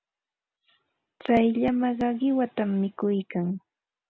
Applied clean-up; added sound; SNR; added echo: none; none; none; none.